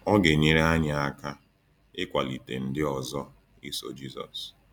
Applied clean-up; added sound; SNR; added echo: none; none; none; none.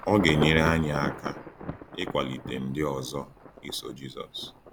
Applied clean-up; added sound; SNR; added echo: none; Thunder / Traffic noise, roadway noise / Rain / Insect; 8 dB; none.